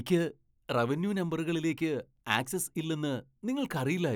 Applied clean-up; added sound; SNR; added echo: none; none; none; none.